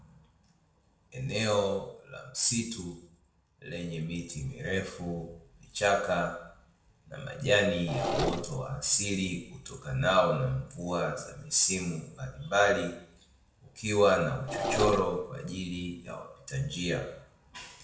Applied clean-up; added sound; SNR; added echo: none; Engine / Mechanisms; 2 dB; reverberation time 0.6 s.